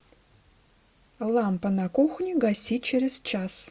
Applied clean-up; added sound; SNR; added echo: none; none; none; none.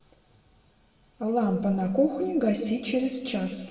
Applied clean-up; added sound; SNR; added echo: none; none; none; reverberation time 1.5 s.